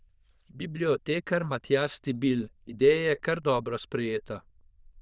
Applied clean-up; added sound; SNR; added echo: neural diffusion model UNIVERSE++.